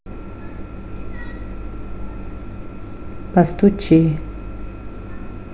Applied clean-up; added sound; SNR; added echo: none; none; none; none.